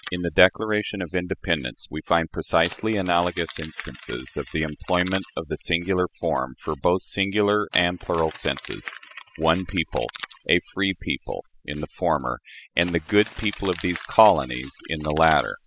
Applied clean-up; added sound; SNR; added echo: classical method spectral subtraction.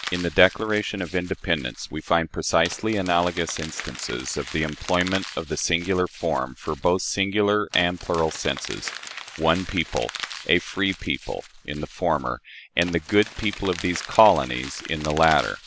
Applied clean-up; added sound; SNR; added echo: none; Crumpling, crinkling; 14 dB; none.